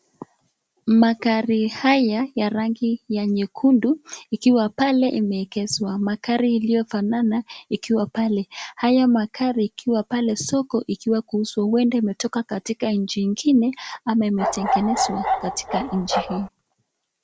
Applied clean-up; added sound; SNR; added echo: none; Bark; 3 dB; none.